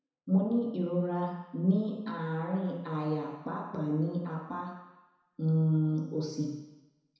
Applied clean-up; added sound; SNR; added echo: none; none; none; reverberation time 1.0 s.